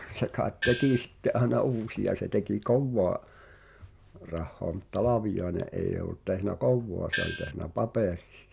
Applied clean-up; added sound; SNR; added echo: none; Gong; 3 dB; none.